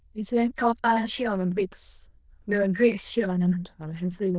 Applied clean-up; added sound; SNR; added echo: neural diffusion model UNIVERSE++.